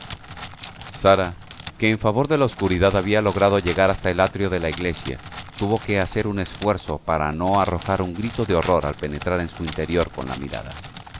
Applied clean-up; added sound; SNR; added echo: none; Crackle; 12 dB; none.